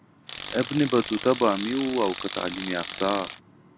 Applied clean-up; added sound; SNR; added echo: none; Tools; 6 dB; none.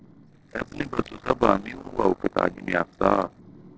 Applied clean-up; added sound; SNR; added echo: neural separator model SepFormer DNS4.